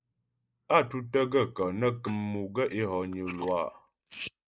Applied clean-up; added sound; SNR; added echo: neural mask model Resemble Enhance denoiser.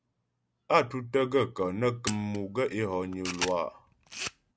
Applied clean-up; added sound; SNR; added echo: none; Camera; 10 dB; none.